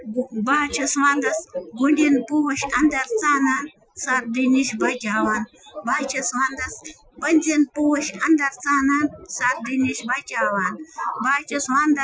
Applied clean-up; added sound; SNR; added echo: classical method Wiener filter.